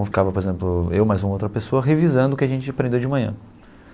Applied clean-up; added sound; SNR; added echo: none; none; none; none.